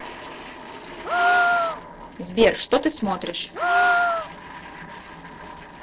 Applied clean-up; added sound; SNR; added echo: neural separator model SepFormer DNS4.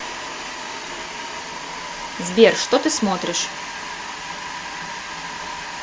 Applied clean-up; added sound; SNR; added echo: none; none; none; none.